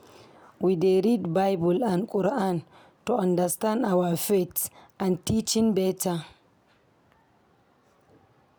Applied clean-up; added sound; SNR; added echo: none; none; none; none.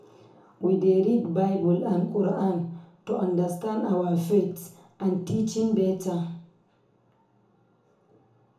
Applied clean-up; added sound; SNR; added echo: none; none; none; reverberation time 0.7 s.